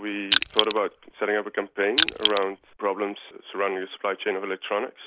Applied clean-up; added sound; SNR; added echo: none; Crushing; -2 dB; none.